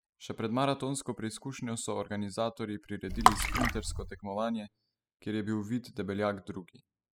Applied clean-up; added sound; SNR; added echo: classical method spectral subtraction.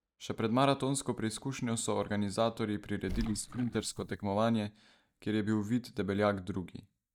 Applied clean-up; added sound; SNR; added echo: neural mask model DeepFilterNet 3.